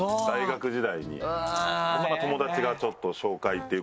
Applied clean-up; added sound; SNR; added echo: none; Scissors + Bark; 15 dB; none.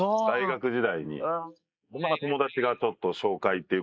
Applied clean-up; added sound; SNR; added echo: neural mask model Resemble Enhance denoiser.